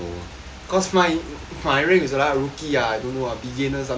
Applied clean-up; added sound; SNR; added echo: none; none; none; none.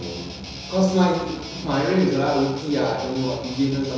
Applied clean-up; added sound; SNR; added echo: none; Guitar; 14 dB; reverberation time 1.0 s.